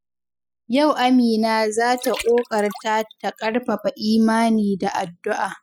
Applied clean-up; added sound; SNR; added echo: classical method spectral subtraction.